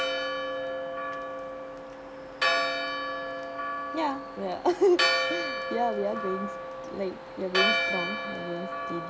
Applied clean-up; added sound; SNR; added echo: none; Church bell; -2 dB; none.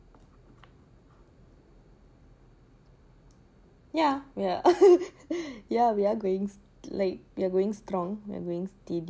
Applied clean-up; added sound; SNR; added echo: none; none; none; none.